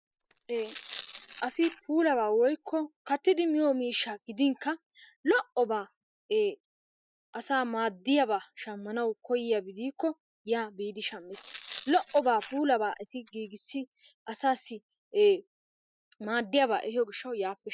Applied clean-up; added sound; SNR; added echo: classical method spectral subtraction.